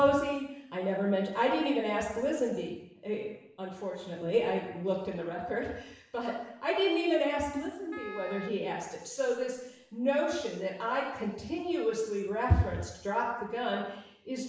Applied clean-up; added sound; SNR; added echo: none; Wind instrument, woodwind instrument; 16 dB; reverberation time 0.8 s.